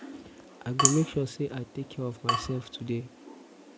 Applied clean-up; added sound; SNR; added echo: none; Drip / Water tap, faucet; 1 dB; none.